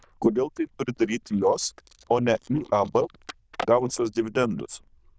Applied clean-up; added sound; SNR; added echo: neural diffusion model UNIVERSE++.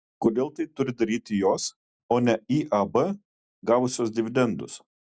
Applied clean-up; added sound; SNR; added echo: none; none; none; none.